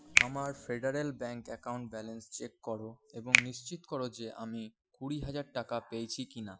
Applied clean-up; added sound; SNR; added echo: classical method Wiener filter.